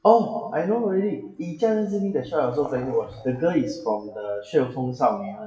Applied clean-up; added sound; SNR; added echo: classical method WPE with log-MMSE.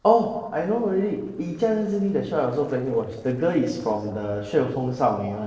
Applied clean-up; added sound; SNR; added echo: neural separator model SepFormer DNS4.